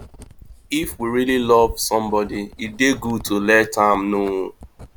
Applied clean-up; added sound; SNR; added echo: none; Writing; 19 dB; none.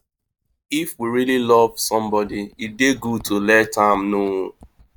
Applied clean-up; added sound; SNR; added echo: neural mask model DeepFilterNet 3.